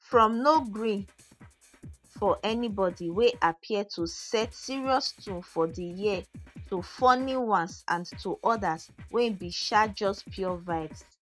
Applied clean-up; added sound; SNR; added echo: neural mask model RNNoise.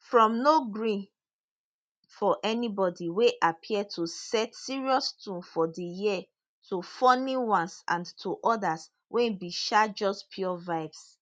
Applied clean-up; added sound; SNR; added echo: none; none; none; none.